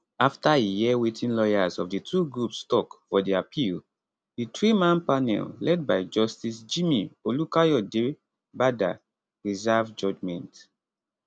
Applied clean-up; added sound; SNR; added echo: none; none; none; none.